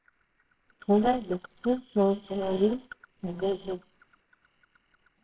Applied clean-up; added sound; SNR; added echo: neural separator model SepFormer WHAMR!.